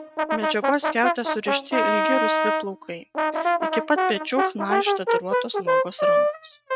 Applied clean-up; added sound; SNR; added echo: neural mask model RNNoise.